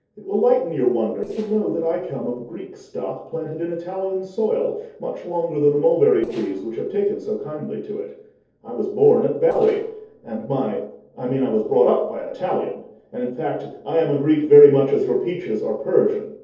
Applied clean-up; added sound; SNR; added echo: neural separator model SepFormer DNS4.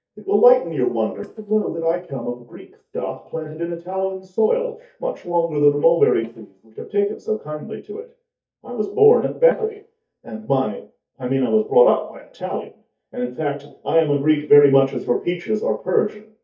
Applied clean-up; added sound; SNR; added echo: neural mask model DeepFilterNet 3.